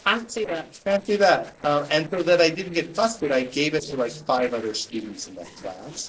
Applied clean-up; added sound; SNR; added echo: neural separator model SepFormer DNS4.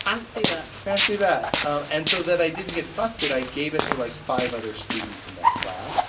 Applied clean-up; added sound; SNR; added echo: none; Walk, footsteps; -1 dB; reverberation time 0.2 s.